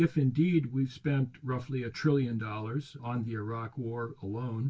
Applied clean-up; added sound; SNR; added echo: none; none; none; reverberation time 0.1 s.